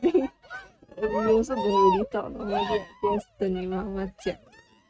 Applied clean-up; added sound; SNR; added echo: neural mask model RNNoise.